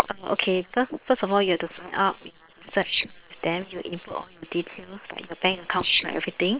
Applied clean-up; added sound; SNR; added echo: neural separator model SepFormer WHAM!.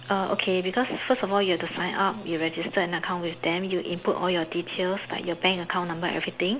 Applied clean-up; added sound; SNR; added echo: none; none; none; none.